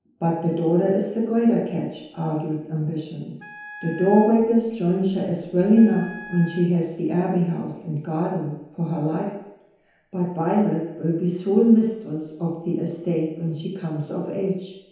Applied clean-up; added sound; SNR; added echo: none; Wind instrument, woodwind instrument; 20 dB; reverberation time 0.9 s.